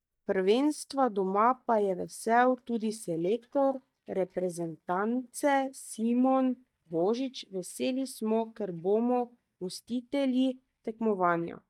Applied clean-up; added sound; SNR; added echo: neural mask model DeepFilterNet 3.